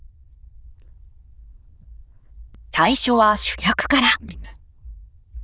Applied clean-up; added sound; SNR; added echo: neural diffusion model UNIVERSE++.